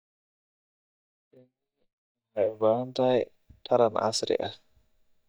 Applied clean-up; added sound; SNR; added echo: neural mask model DeepFilterNet 3.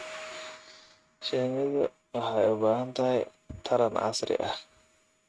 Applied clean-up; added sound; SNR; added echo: neural mask model RNNoise.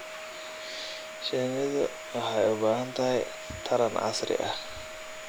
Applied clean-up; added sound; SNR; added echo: none; Domestic sounds, home sounds; 10 dB; none.